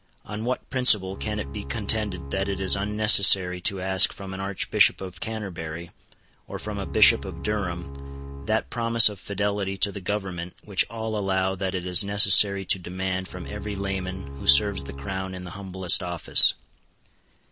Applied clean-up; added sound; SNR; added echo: none; Bowed string instrument; 7 dB; none.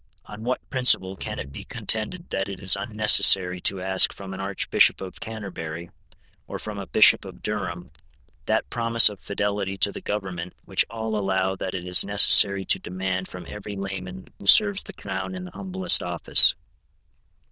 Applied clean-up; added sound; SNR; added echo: neural diffusion model UNIVERSE++.